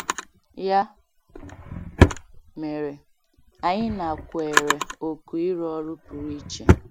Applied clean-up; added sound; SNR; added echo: none; Drawer open or close; -3 dB; none.